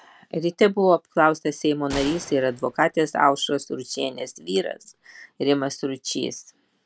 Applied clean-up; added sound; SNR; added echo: none; Gunshot, gunfire; 17 dB; none.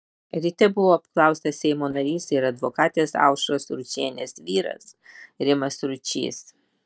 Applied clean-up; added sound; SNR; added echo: neural mask model DeepFilterNet 3.